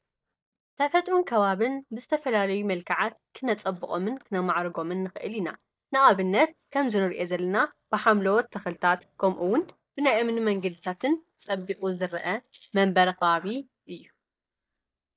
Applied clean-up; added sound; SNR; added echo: neural mask model DeepFilterNet 3.